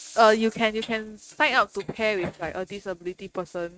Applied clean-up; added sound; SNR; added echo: neural mask model RNNoise.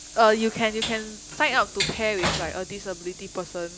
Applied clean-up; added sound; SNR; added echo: none; Train; 8 dB; none.